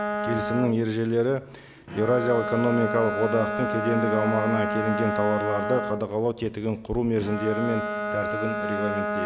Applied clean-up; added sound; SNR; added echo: none; Bowed string instrument; 3 dB; none.